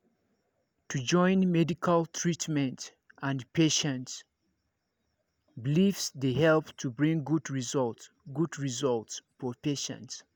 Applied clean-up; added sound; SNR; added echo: none; none; none; none.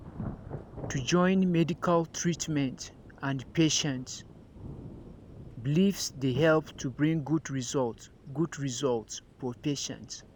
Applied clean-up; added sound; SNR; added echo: none; Thunder / Rain; 16 dB; none.